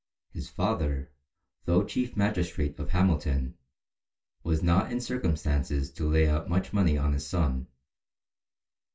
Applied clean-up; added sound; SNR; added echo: none; none; none; reverberation time 0.2 s.